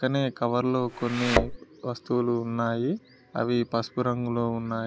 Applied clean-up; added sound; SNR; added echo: none; Thump, thud; 1 dB; none.